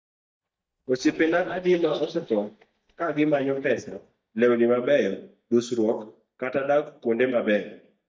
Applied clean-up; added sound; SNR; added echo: neural mask model DeepFilterNet 3.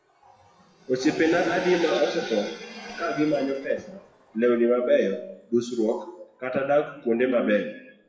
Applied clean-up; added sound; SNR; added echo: classical method WPE with log-MMSE.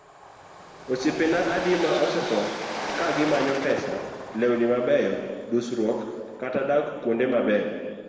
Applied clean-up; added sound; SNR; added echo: none; Train; 10 dB; reverberation time 1.6 s.